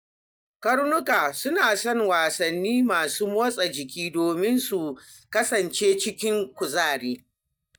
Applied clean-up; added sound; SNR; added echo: neural mask model DeepFilterNet 3.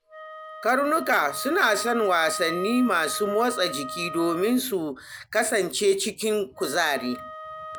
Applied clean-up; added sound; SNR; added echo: none; Wind instrument, woodwind instrument; 12 dB; none.